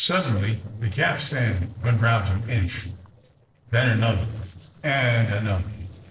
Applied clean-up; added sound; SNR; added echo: neural separator model SepFormer DNS4.